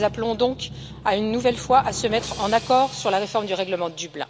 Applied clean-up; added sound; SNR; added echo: none; Drum; 15 dB; none.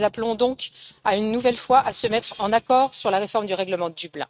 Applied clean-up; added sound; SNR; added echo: neural mask model RNNoise.